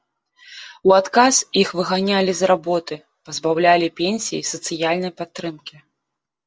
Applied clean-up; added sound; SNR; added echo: none; none; none; none.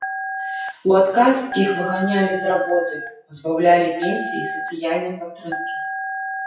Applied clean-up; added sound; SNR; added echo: classical method WPE with log-MMSE.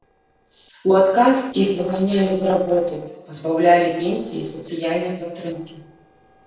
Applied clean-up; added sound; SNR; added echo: neural separator model SepFormer DNS4.